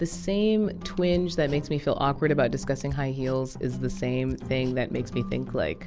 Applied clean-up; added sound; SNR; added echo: none; Hammer; 19 dB; none.